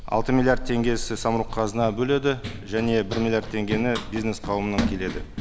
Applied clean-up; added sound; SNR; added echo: none; Run; 6 dB; none.